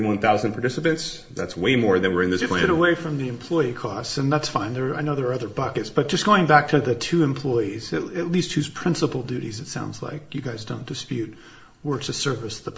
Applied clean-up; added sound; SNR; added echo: none; none; none; reverberation time 0.6 s.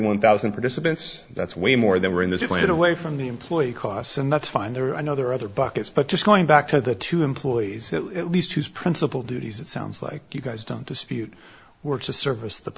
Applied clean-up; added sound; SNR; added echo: none; none; none; none.